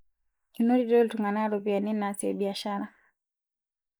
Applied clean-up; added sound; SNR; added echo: neural mask model Resemble Enhance denoiser.